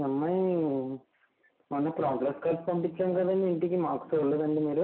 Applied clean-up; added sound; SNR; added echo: none; none; none; none.